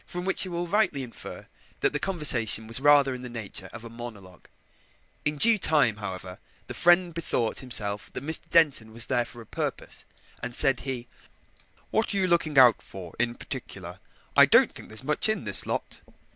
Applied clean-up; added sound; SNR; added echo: none; none; none; none.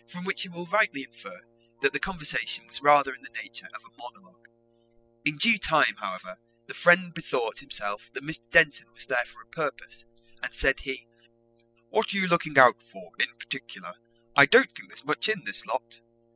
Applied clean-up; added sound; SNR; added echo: classical method spectral subtraction.